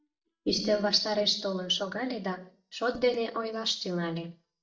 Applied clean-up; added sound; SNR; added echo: neural mask model DeepFilterNet 3.